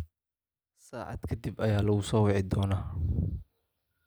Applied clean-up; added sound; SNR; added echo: none; none; none; none.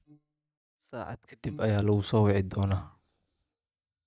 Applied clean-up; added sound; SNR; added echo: neural mask model DeepFilterNet 3.